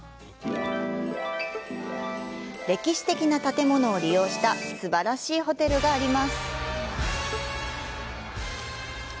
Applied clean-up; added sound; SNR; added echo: none; Bowed string instrument; 19 dB; none.